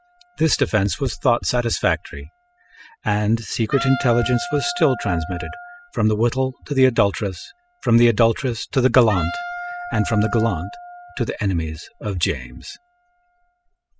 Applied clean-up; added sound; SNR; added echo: classical method spectral subtraction.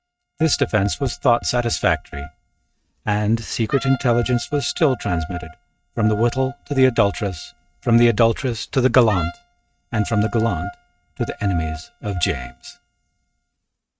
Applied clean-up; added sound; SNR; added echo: neural mask model RNNoise.